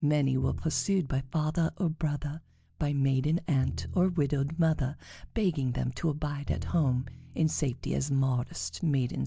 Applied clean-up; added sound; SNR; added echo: neural mask model DeepFilterNet 3.